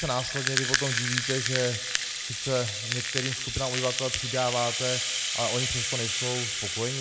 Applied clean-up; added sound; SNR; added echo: none; Rattle (instrument); -1 dB; none.